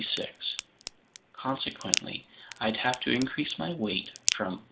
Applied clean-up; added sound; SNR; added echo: none; Crack; 5 dB; none.